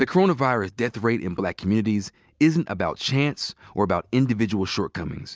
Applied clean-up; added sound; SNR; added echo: none; none; none; none.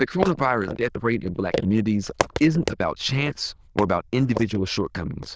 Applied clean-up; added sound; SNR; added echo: neural diffusion model UNIVERSE++.